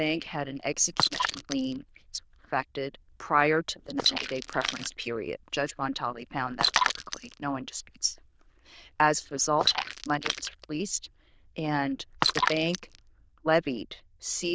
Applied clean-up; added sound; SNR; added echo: neural diffusion model UNIVERSE++.